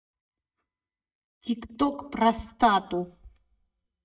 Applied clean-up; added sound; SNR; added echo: neural mask model DeepFilterNet 3.